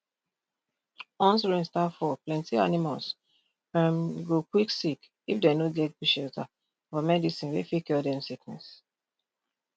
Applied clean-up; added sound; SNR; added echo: none; none; none; none.